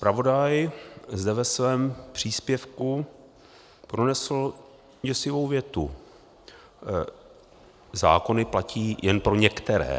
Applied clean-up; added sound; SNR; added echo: none; none; none; none.